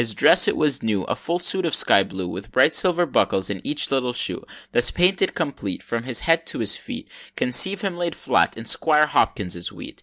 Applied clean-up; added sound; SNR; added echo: none; none; none; none.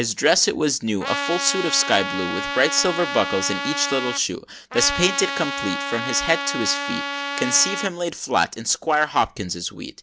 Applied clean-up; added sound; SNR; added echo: none; Trumpet; 5 dB; none.